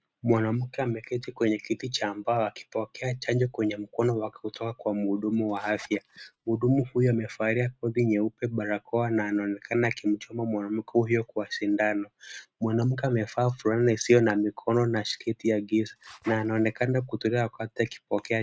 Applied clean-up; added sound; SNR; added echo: neural mask model RNNoise.